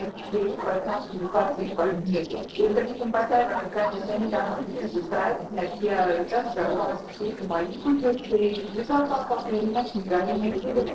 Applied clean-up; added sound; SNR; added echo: neural separator model SepFormer DNS4.